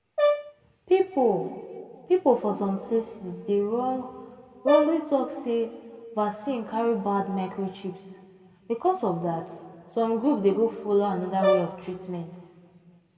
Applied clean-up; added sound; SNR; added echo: none; Brass instrument; 2 dB; reverberation time 1.8 s.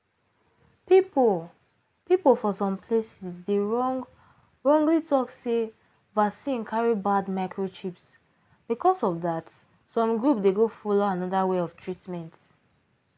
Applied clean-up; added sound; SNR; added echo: none; none; none; none.